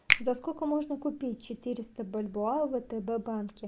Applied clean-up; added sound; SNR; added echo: none; Finger snapping; 3 dB; none.